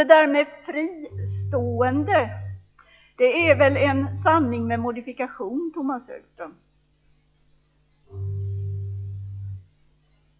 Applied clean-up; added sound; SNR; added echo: classical method log-MMSE.